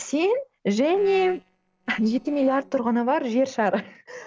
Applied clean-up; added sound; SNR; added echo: neural separator model SepFormer DNS4.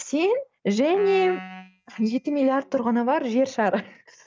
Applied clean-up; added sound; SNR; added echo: neural mask model DeepFilterNet 3.